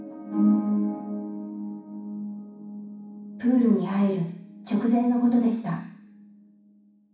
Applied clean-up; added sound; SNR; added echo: none; none; none; reverberation time 0.6 s.